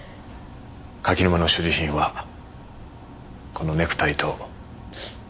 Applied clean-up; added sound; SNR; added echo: none; none; none; none.